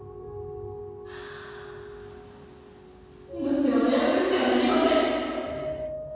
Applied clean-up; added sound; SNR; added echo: none; none; none; reverberation time 2.1 s.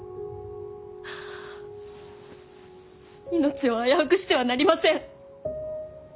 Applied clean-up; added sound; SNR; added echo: none; none; none; none.